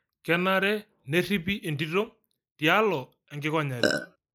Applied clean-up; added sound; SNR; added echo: neural mask model Resemble Enhance denoiser.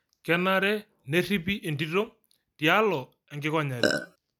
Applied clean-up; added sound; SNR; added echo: none; Burping, eructation; -1 dB; none.